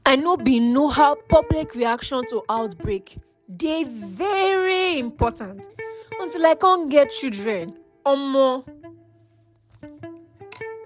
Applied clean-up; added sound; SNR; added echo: none; Electric guitar; 18 dB; none.